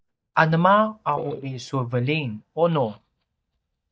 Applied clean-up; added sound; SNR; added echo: neural mask model DeepFilterNet 3.